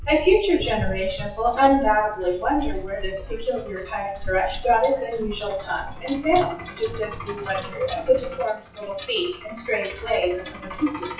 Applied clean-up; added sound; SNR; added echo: classical method WPE with log-MMSE.